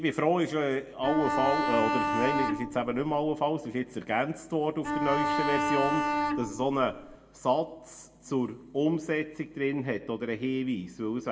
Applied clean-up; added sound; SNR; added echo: none; Bowed string instrument; 0 dB; reverberation time 0.7 s.